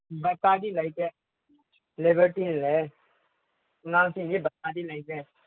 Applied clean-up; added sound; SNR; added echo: none; none; none; none.